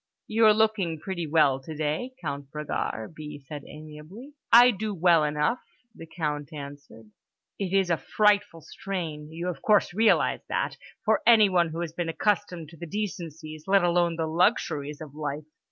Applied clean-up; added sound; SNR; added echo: none; none; none; none.